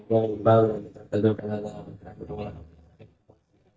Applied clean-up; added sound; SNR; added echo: neural mask model DeepFilterNet 3.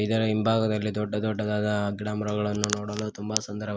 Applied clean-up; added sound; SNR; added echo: none; none; none; none.